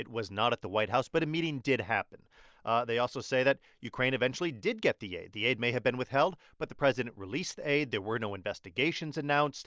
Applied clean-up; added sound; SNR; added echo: none; none; none; none.